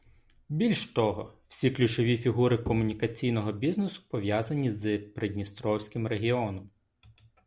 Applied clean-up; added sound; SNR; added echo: none; Bowed string instrument; 13 dB; none.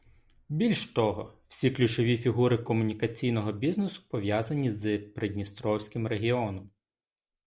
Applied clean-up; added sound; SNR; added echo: neural mask model Resemble Enhance denoiser.